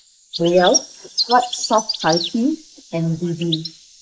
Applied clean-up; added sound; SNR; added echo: neural mask model Resemble Enhance denoiser.